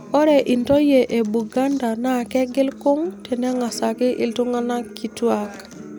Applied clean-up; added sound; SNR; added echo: none; Acoustic guitar; 18 dB; none.